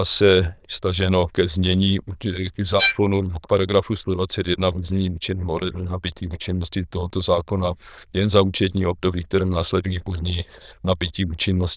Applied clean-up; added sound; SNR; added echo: neural diffusion model UNIVERSE++.